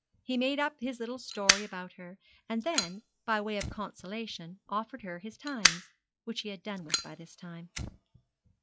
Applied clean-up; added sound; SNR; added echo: classical method log-MMSE.